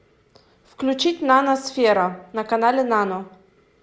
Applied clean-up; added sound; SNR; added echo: none; none; none; none.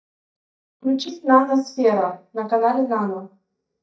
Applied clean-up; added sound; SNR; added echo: neural mask model DeepFilterNet 3.